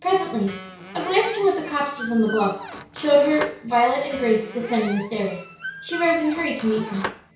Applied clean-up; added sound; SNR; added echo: none; Squeak; 13 dB; reverberation time 0.6 s.